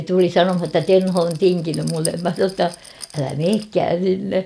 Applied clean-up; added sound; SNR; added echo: none; Rattle; 18 dB; none.